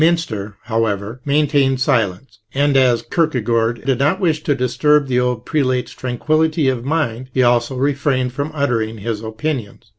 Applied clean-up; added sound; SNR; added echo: none; none; none; none.